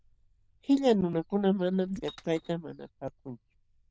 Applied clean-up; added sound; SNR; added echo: neural diffusion model UNIVERSE++.